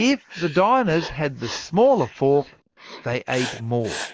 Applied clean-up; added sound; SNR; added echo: neural mask model Resemble Enhance denoiser.